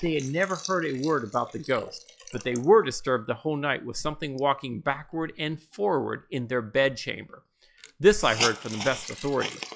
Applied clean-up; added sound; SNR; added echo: classical method log-MMSE.